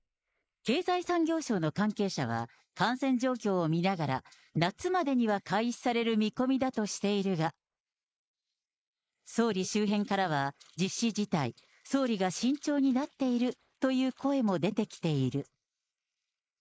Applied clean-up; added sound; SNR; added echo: neural mask model Resemble Enhance denoiser.